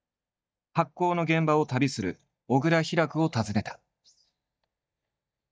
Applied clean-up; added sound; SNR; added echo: neural mask model DeepFilterNet 3.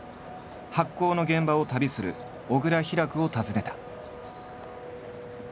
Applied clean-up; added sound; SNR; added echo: none; Domestic sounds, home sounds; 15 dB; none.